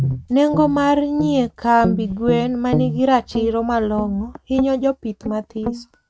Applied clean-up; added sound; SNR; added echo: neural mask model RNNoise.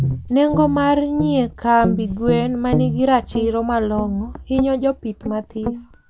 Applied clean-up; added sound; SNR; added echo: none; Guitar; 7 dB; none.